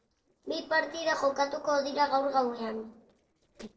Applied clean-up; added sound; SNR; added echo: neural separator model SepFormer DNS4.